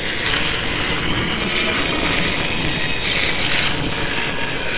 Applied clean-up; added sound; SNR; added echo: neural separator model SepFormer WHAMR!.